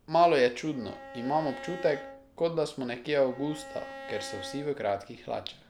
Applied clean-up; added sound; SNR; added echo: none; Bowed string instrument; 15 dB; none.